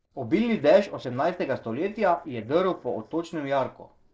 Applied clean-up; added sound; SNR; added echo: neural separator model SepFormer DNS4.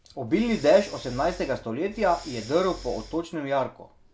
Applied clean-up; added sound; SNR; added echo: none; Breathing; 16 dB; none.